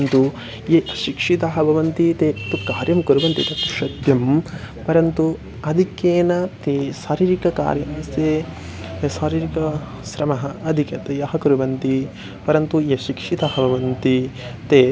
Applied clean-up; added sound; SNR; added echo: none; none; none; none.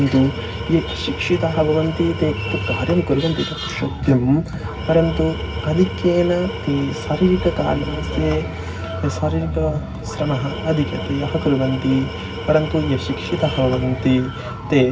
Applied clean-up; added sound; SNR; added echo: none; Tools; 10 dB; reverberation time 0.4 s.